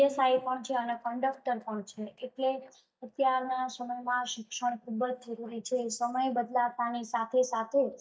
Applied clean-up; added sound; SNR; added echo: neural mask model DeepFilterNet 3.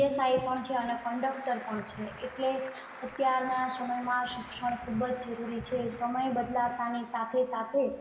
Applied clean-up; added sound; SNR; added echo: none; Applause; 17 dB; reverberation time 1.1 s.